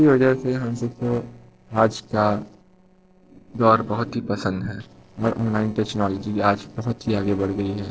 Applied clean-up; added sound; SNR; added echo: neural separator model SepFormer DNS4.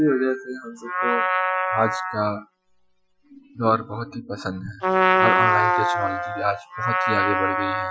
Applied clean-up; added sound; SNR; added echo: classical method Wiener filter.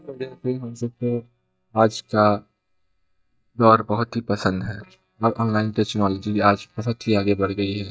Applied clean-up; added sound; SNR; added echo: neural mask model DeepFilterNet 3.